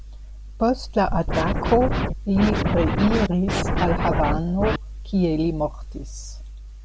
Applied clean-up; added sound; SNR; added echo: none; Scratching (performance technique); 0 dB; none.